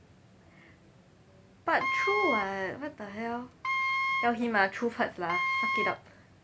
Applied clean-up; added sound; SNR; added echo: none; Wind instrument, woodwind instrument; -1 dB; none.